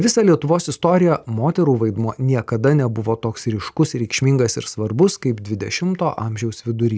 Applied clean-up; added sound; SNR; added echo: none; none; none; none.